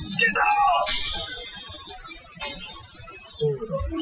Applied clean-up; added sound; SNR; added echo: classical method Wiener filter.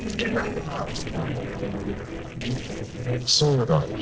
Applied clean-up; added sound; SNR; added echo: neural separator model SepFormer DNS4.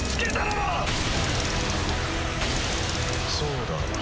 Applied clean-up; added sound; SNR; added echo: none; Clock; 16 dB; none.